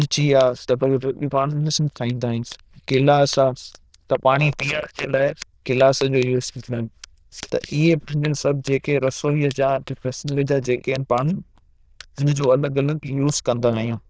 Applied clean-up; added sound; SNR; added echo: neural diffusion model UNIVERSE++.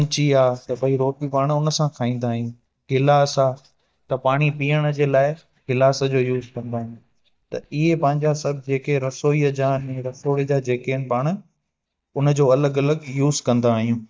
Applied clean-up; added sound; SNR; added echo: neural mask model DeepFilterNet 3.